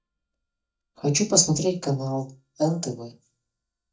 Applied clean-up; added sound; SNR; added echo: neural mask model DeepFilterNet 3.